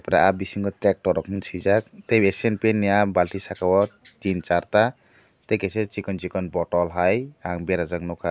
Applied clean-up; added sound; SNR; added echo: none; none; none; none.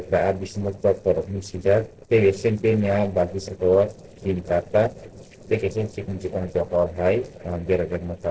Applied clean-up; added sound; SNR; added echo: neural separator model SepFormer DNS4.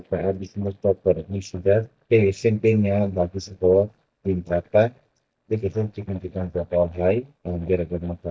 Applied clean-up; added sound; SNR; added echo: neural mask model DeepFilterNet 3.